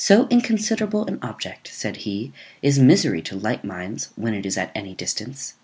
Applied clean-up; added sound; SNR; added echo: none; none; none; none.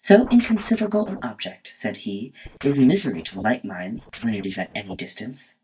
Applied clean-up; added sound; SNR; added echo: neural mask model DeepFilterNet 3.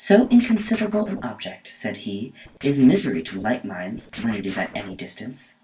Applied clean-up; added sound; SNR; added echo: neural separator model SepFormer DNS4.